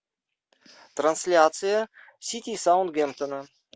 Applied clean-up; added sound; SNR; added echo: none; none; none; none.